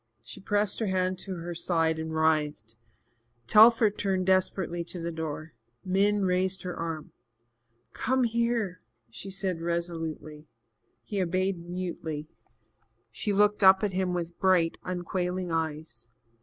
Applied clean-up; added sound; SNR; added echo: none; none; none; none.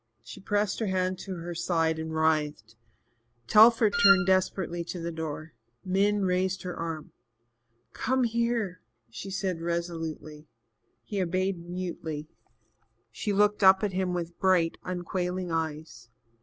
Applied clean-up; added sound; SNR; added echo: none; Wind instrument, woodwind instrument; -1 dB; none.